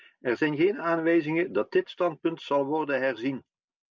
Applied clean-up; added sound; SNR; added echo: none; none; none; none.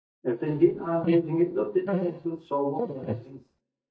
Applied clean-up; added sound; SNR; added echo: neural mask model DeepFilterNet 3.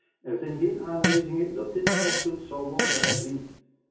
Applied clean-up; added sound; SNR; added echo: none; Fart; -1 dB; reverberation time 0.7 s.